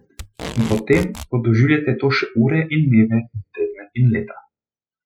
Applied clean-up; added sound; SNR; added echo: classical method spectral subtraction.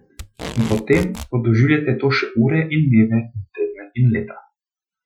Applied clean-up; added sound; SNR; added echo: classical method Wiener filter.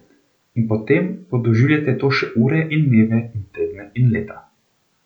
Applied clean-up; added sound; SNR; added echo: none; none; none; none.